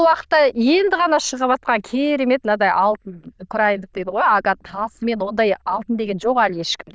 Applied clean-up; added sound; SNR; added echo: neural diffusion model UNIVERSE++.